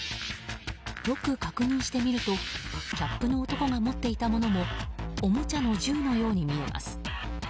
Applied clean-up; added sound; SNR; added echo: none; none; none; none.